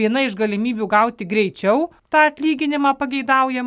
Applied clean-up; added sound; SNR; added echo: none; none; none; none.